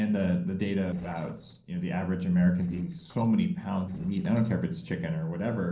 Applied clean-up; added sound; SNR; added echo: neural separator model SepFormer DNS4.